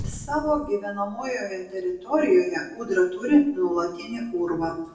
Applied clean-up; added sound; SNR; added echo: none; none; none; reverberation time 0.6 s.